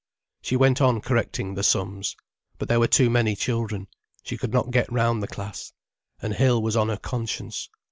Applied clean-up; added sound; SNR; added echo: none; none; none; none.